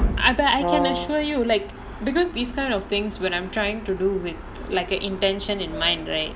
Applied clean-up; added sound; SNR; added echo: none; Brass instrument; 4 dB; none.